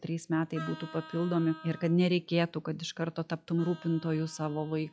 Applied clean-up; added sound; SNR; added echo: classical method log-MMSE.